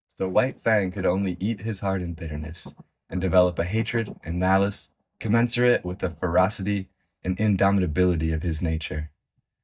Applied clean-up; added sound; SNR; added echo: neural mask model DeepFilterNet 3.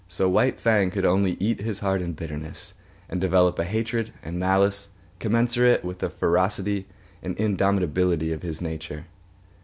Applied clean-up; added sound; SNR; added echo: none; none; none; none.